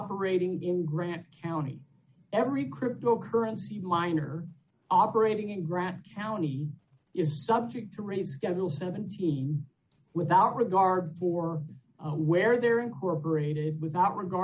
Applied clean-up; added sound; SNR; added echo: none; none; none; none.